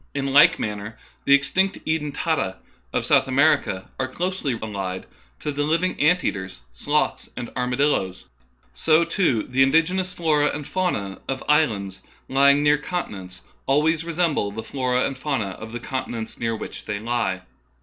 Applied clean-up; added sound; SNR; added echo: none; none; none; none.